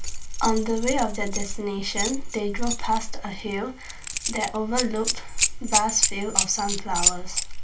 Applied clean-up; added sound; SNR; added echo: none; Keys jangling; -2 dB; reverberation time 0.2 s.